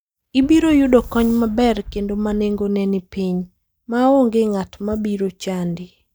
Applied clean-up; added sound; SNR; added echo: neural mask model DeepFilterNet 3.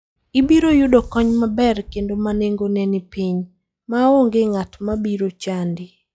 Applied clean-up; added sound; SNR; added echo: classical method log-MMSE.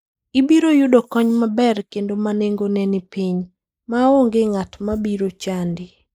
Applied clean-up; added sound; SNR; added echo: neural mask model Resemble Enhance denoiser.